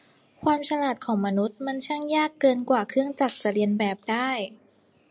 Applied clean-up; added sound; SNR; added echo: none; none; none; none.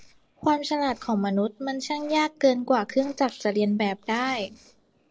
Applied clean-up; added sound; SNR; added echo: neural separator model SepFormer DNS4.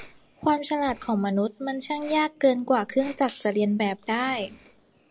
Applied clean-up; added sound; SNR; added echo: none; Respiratory sounds; 20 dB; none.